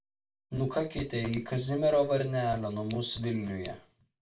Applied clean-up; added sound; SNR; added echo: none; Scissors; 20 dB; reverberation time 0.2 s.